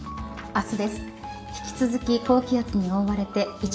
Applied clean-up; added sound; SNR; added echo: none; Musical instrument; 18 dB; reverberation time 0.7 s.